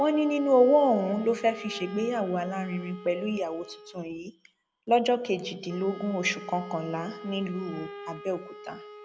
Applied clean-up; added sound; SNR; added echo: none; Wind instrument, woodwind instrument; 17 dB; none.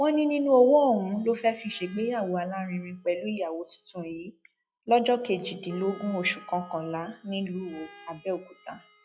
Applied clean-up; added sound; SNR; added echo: classical method log-MMSE.